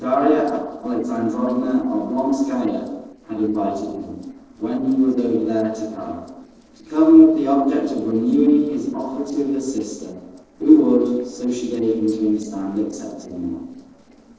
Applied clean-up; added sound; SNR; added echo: neural separator model SepFormer DNS4.